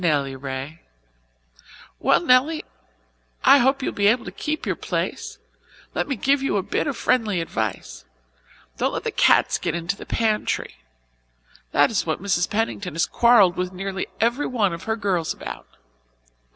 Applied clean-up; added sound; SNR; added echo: none; none; none; none.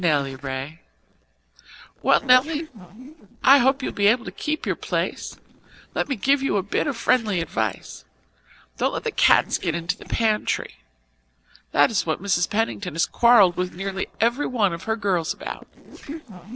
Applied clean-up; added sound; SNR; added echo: neural separator model SepFormer DNS4.